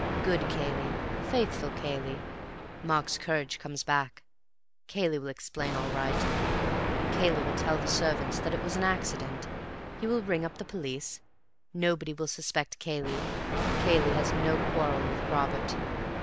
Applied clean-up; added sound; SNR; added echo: none; Thunder; 0 dB; none.